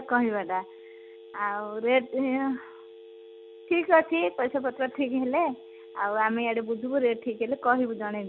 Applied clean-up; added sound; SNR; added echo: none; Telephone; 19 dB; none.